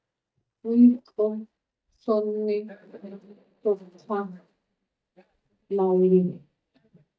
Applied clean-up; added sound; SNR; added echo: neural mask model DeepFilterNet 3.